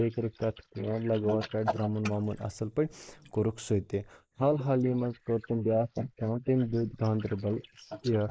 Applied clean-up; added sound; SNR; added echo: neural mask model Resemble Enhance denoiser.